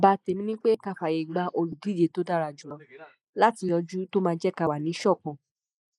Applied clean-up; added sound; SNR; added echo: neural mask model Resemble Enhance denoiser.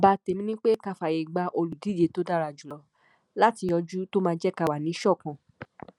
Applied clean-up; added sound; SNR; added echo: none; none; none; none.